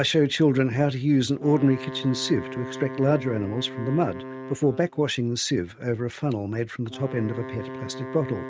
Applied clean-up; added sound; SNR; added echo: neural mask model RNNoise.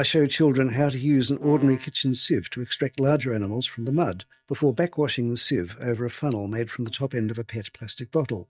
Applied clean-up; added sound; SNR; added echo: neural mask model DeepFilterNet 3.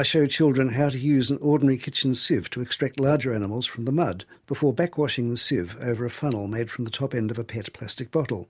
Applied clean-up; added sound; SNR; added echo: none; none; none; none.